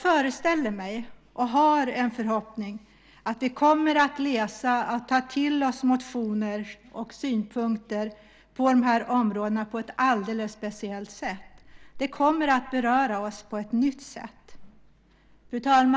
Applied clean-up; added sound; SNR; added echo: none; none; none; none.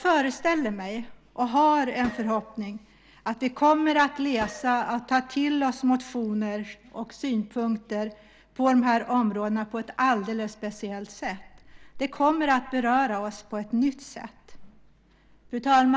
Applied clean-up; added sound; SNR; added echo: none; Gunshot, gunfire; 19 dB; none.